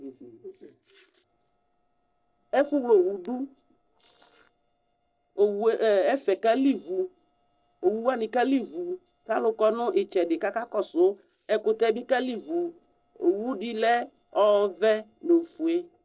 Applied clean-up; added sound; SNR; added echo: neural separator model SepFormer DNS4.